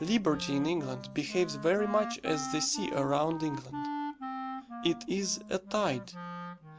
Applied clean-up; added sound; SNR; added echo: none; Wind instrument, woodwind instrument; 8 dB; none.